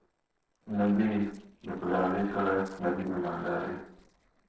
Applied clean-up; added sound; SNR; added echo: neural separator model SepFormer DNS4.